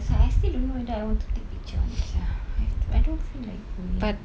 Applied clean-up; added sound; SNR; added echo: none; none; none; none.